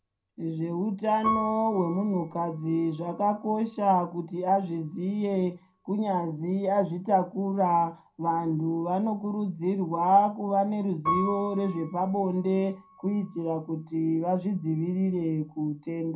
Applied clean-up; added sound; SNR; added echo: none; Piano; 13 dB; reverberation time 0.2 s.